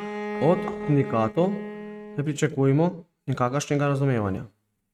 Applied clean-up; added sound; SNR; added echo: neural mask model RNNoise.